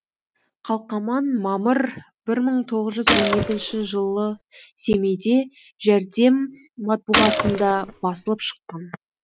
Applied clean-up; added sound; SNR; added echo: none; Gunshot, gunfire; 1 dB; none.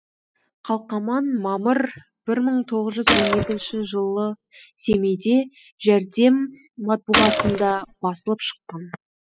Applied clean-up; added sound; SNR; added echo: classical method spectral subtraction.